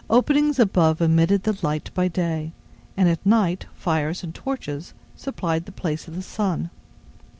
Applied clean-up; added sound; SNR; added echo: none; none; none; none.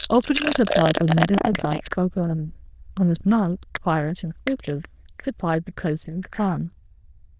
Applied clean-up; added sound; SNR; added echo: neural diffusion model UNIVERSE++.